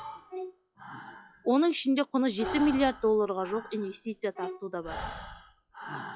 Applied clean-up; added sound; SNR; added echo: classical method log-MMSE.